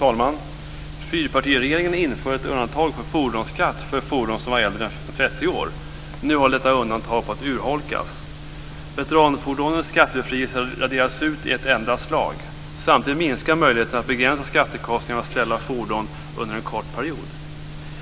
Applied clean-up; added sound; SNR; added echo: none; none; none; none.